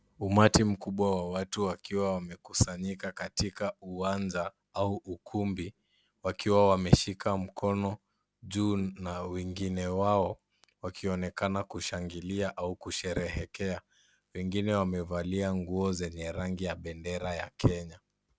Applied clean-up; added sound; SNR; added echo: none; none; none; none.